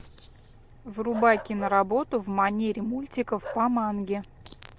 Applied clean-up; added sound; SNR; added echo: none; Bark; 16 dB; none.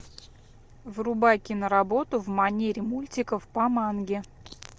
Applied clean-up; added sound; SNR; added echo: none; none; none; none.